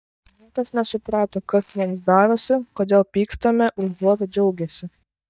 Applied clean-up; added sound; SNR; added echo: neural mask model DeepFilterNet 3.